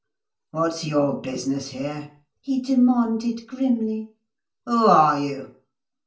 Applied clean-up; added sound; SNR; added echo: none; none; none; reverberation time 0.3 s.